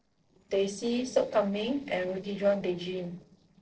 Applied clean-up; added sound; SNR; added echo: neural separator model SepFormer DNS4.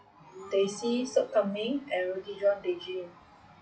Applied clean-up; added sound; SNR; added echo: classical method WPE with log-MMSE.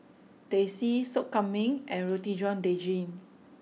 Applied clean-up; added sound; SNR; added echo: none; none; none; none.